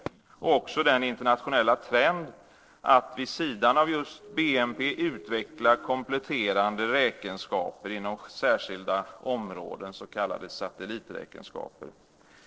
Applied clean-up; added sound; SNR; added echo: neural separator model SepFormer DNS4.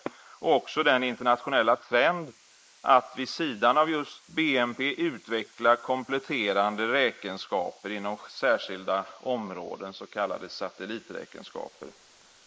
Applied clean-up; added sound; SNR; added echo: neural mask model Resemble Enhance denoiser.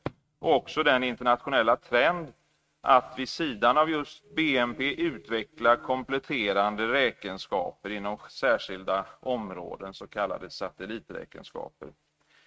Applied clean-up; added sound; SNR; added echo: neural mask model RNNoise.